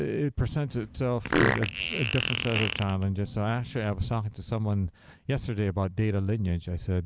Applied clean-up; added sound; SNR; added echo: none; Fart; 3 dB; none.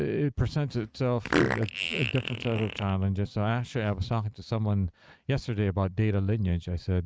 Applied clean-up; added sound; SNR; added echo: neural mask model RNNoise.